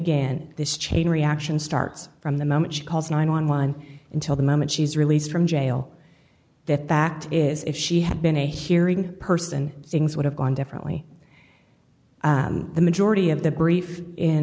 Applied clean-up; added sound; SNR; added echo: none; none; none; none.